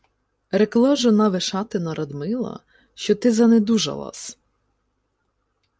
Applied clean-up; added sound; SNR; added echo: none; none; none; none.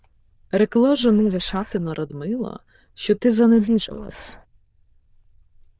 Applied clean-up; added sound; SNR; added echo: neural diffusion model UNIVERSE++.